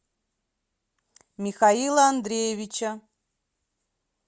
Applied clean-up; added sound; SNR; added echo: none; none; none; none.